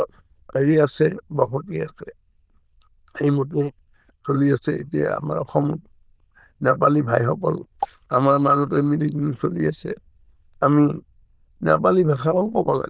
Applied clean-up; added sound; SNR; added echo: neural diffusion model UNIVERSE++.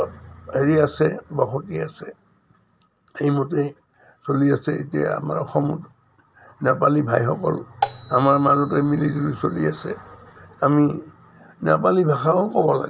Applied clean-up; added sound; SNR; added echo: none; Marimba, xylophone; 11 dB; none.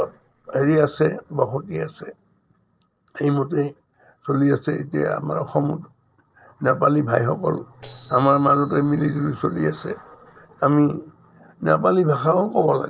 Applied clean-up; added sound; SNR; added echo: neural separator model SepFormer DNS4.